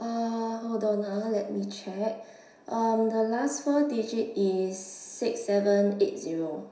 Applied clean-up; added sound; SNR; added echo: none; none; none; reverberation time 0.7 s.